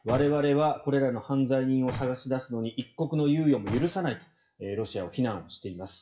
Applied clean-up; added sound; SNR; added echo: classical method WPE with log-MMSE.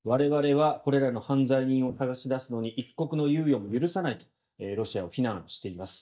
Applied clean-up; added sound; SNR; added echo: neural mask model DeepFilterNet 3.